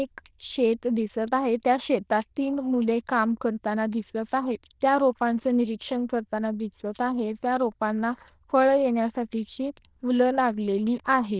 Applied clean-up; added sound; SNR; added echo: neural diffusion model UNIVERSE++.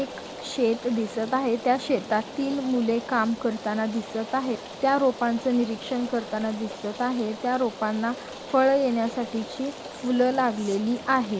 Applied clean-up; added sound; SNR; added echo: none; Rain; 13 dB; none.